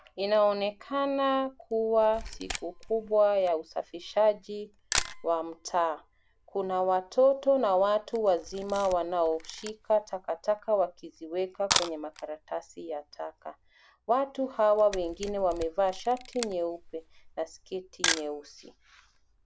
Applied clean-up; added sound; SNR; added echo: none; Camera; 11 dB; none.